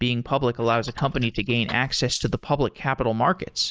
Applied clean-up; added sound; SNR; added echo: neural mask model Resemble Enhance denoiser.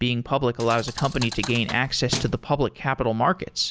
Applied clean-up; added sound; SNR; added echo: none; Thump, thud; 10 dB; none.